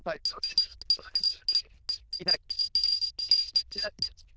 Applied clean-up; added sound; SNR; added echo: neural diffusion model UNIVERSE++.